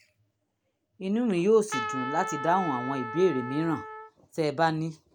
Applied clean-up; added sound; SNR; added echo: none; Trumpet; 8 dB; none.